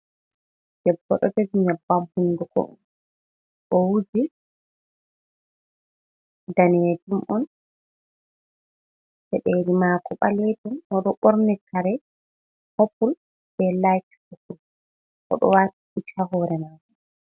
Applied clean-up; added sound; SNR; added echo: none; none; none; none.